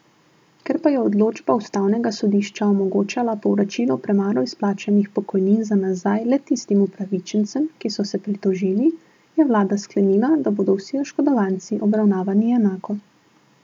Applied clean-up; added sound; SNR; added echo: none; none; none; none.